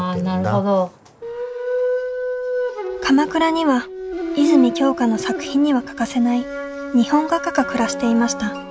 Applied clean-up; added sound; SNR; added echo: none; none; none; none.